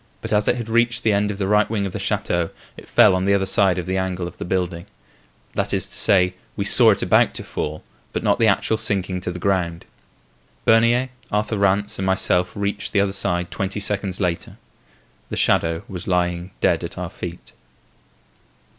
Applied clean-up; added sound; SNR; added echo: none; none; none; none.